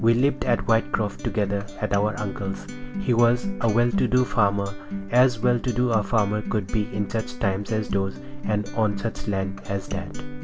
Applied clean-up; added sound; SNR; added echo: none; Acoustic guitar; 10 dB; none.